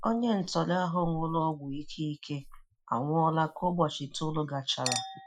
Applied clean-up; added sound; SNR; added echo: classical method Wiener filter.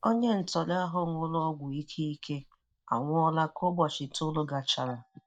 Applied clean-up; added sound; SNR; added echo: neural mask model DeepFilterNet 3.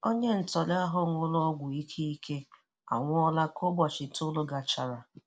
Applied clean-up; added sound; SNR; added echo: none; none; none; none.